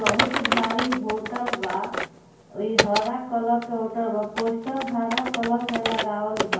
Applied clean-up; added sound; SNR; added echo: none; Typing; 2 dB; reverberation time 0.9 s.